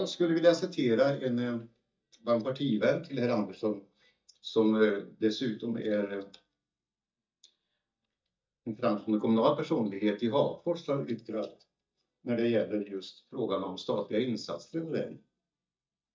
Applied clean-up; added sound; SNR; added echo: neural mask model DeepFilterNet 3.